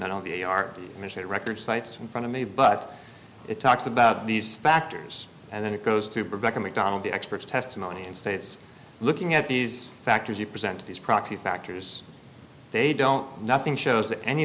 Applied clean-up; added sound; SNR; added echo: none; none; none; none.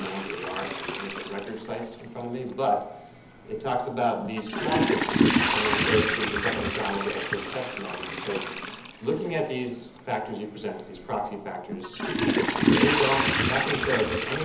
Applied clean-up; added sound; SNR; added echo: none; Toilet flush / Water; -2 dB; reverberation time 0.7 s.